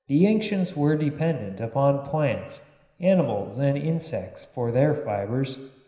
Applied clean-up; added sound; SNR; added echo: none; none; none; reverberation time 0.9 s.